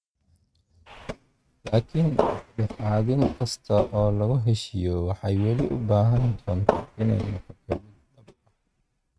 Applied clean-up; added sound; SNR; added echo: neural mask model RNNoise.